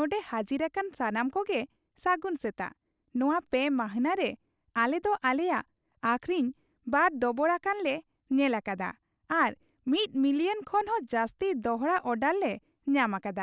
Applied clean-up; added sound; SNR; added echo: none; none; none; none.